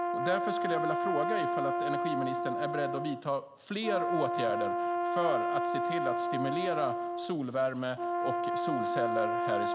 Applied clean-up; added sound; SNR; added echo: none; Brass instrument; -2 dB; none.